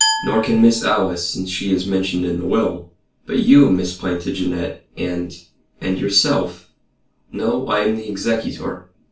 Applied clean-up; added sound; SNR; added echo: none; Glass; 6 dB; reverberation time 0.3 s.